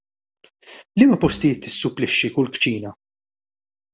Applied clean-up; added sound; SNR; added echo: none; Bowed string instrument; 17 dB; none.